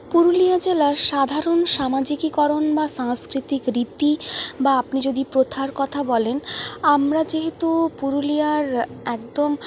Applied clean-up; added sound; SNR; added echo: none; none; none; none.